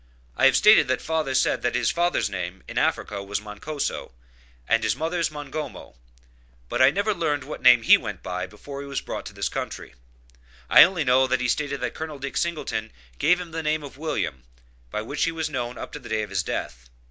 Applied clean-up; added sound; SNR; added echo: none; none; none; none.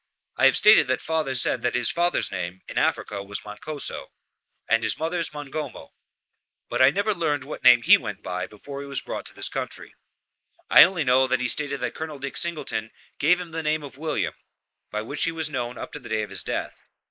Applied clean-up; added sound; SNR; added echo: neural mask model Resemble Enhance denoiser.